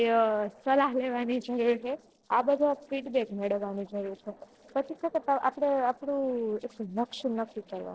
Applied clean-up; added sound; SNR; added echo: neural separator model SepFormer DNS4.